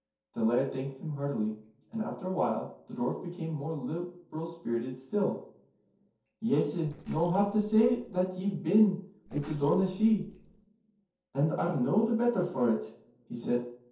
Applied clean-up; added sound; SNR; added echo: neural separator model SepFormer DNS4.